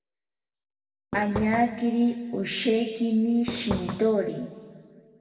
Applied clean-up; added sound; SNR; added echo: none; Fireworks; 10 dB; reverberation time 1.7 s.